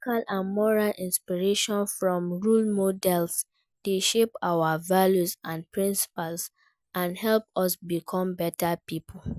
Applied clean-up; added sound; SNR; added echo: none; none; none; none.